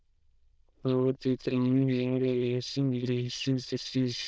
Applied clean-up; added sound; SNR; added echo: neural diffusion model UNIVERSE++.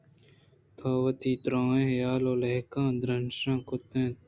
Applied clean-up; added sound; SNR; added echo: none; none; none; none.